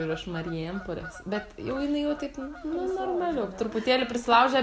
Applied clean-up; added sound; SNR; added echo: none; Bird vocalization, bird call, bird song / Fowl; 17 dB; none.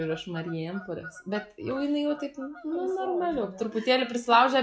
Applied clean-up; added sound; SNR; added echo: classical method log-MMSE.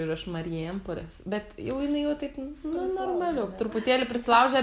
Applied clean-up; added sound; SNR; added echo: none; none; none; none.